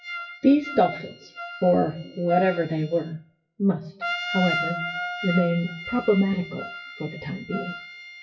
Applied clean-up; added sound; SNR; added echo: classical method WPE with log-MMSE.